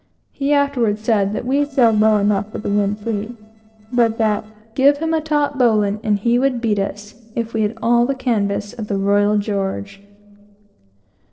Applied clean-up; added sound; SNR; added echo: neural separator model SepFormer DNS4.